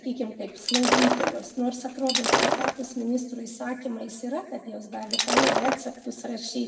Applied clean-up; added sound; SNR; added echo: none; Shatter; -3 dB; reverberation time 1.3 s.